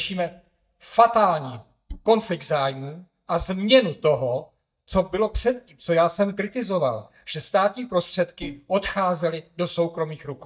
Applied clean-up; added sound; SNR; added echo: neural mask model DeepFilterNet 3.